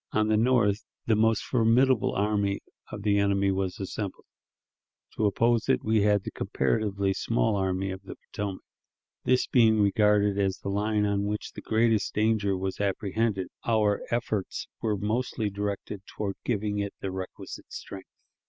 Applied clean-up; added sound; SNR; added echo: none; none; none; none.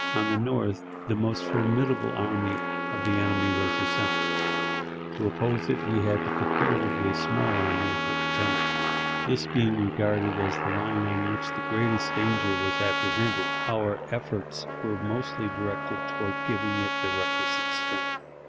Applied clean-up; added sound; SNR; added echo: none; Aircraft + Trumpet; 0 dB; none.